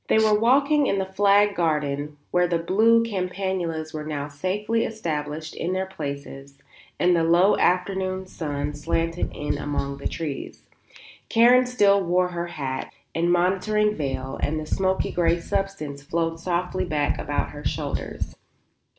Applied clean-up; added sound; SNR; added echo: none; Tap; 4 dB; none.